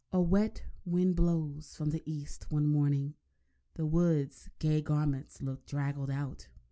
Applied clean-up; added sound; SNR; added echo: none; none; none; none.